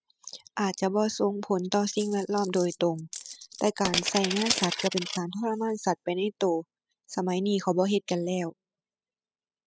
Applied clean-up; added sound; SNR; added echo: classical method spectral subtraction.